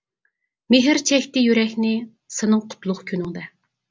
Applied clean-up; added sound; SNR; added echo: none; none; none; none.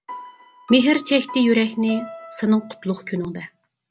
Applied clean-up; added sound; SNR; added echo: none; Piano; 18 dB; none.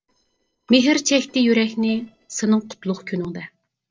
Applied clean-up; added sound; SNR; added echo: neural separator model SepFormer DNS4.